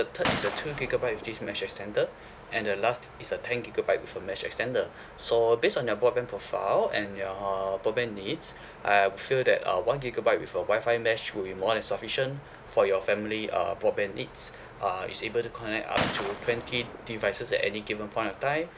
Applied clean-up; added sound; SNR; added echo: none; Gunshot, gunfire; 7 dB; none.